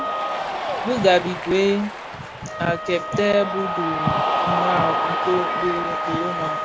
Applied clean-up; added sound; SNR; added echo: none; Wind instrument, woodwind instrument + Cheering; 1 dB; none.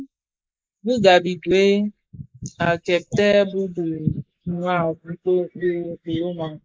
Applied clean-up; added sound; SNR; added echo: neural mask model Resemble Enhance denoiser.